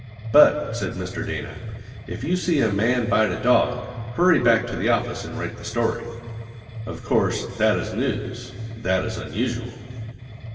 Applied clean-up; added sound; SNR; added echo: none; Mechanisms; 11 dB; reverberation time 2.2 s.